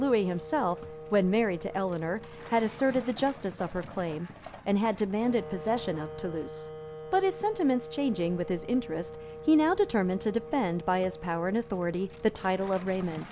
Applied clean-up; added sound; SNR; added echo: none; Truck + Wind instrument, woodwind instrument; 14 dB; none.